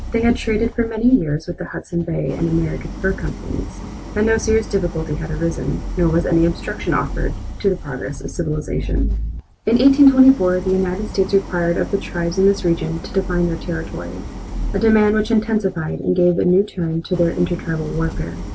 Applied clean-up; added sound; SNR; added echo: none; Idling; 11 dB; none.